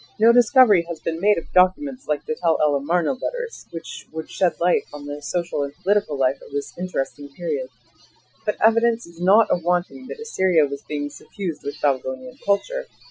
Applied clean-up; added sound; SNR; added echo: classical method Wiener filter.